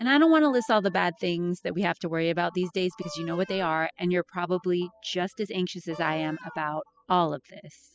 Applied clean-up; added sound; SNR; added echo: classical method spectral subtraction.